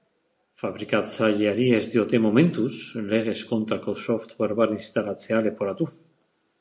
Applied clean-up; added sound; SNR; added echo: none; none; none; none.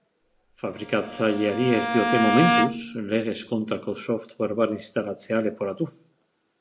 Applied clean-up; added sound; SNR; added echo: none; Bowed string instrument; 1 dB; none.